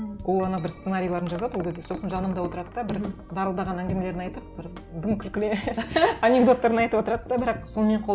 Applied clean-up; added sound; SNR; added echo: none; Wind chime; 16 dB; none.